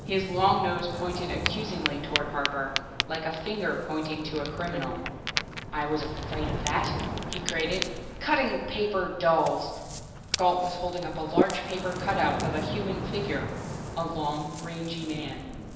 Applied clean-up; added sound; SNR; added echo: none; Ocean; 4 dB; reverberation time 1.0 s.